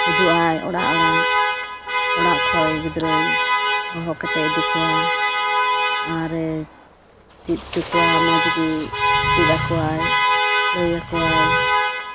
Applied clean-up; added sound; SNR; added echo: none; Alarm; -4 dB; none.